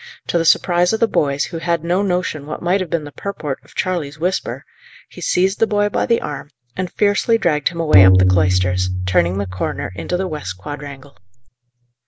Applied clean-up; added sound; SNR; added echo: none; Tabla; -3 dB; none.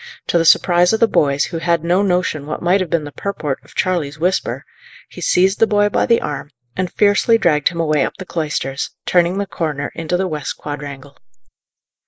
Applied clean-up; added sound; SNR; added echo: neural mask model Resemble Enhance denoiser.